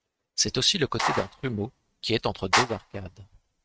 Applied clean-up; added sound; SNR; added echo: neural mask model RNNoise.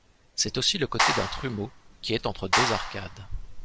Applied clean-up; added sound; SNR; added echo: none; Clapping; -1 dB; none.